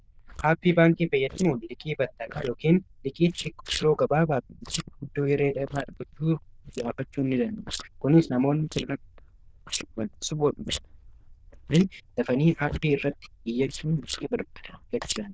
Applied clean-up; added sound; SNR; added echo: neural diffusion model UNIVERSE++.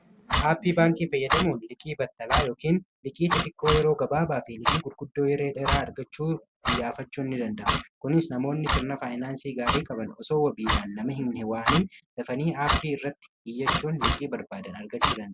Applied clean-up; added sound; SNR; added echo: none; Clock; 2 dB; none.